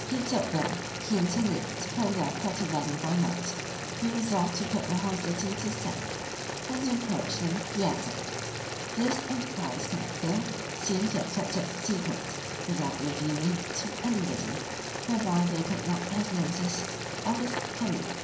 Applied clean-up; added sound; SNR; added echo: none; Boiling; 4 dB; reverberation time 0.5 s.